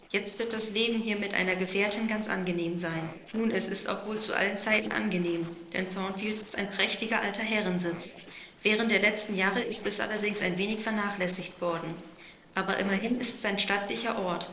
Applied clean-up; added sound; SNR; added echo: neural separator model SepFormer DNS4.